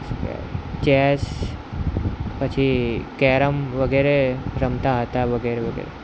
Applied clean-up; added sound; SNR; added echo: none; none; none; none.